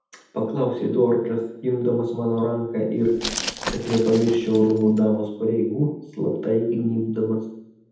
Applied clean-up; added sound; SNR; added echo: none; Glass; 11 dB; reverberation time 0.8 s.